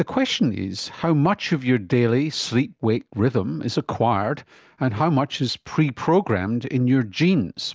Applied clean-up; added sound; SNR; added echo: none; none; none; none.